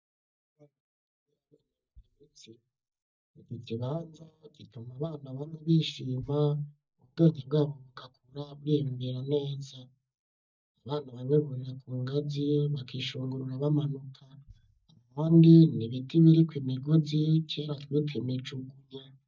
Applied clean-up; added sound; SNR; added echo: neural mask model DeepFilterNet 3.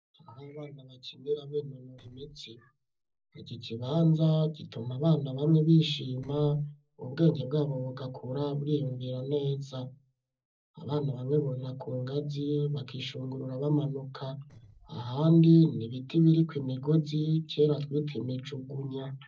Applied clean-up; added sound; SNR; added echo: neural separator model SepFormer DNS4.